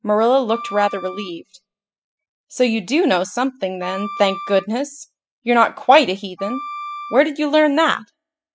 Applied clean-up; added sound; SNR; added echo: classical method spectral subtraction.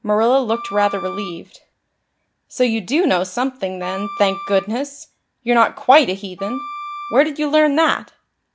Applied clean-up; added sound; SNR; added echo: none; Wind instrument, woodwind instrument; 13 dB; none.